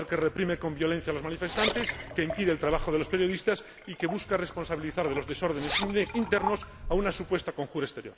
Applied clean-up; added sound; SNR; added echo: none; Zipper (clothing) + Liquid; 7 dB; none.